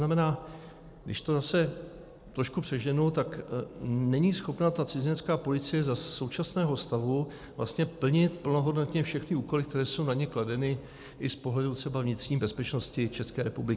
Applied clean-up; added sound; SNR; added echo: none; none; none; none.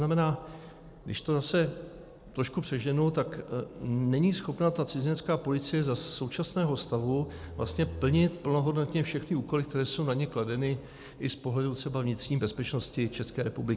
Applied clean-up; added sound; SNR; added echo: none; Bowed string instrument; 12 dB; none.